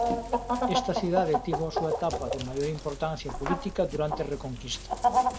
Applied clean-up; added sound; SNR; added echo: none; Chicken, rooster; -1 dB; none.